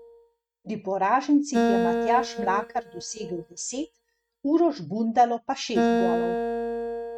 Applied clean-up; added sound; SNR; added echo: neural mask model RNNoise.